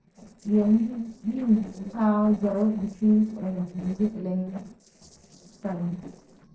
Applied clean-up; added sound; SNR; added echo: neural separator model SepFormer DNS4.